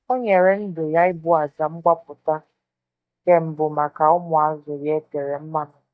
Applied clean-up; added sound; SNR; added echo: neural mask model DeepFilterNet 3.